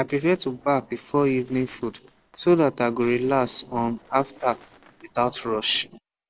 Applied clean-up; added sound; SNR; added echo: neural separator model SepFormer DNS4.